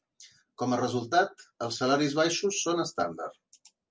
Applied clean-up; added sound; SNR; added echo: none; none; none; none.